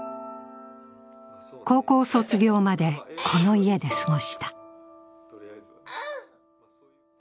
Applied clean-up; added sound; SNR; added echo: none; none; none; none.